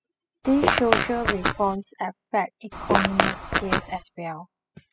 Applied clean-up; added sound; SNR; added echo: classical method spectral subtraction.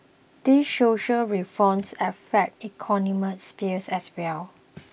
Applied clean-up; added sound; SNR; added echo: none; none; none; none.